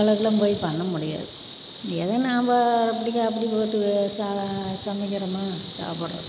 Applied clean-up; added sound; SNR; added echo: none; Insect; 15 dB; none.